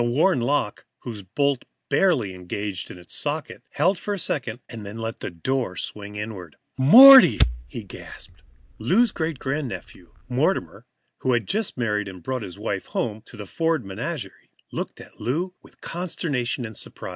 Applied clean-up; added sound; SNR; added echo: none; Fire; 7 dB; none.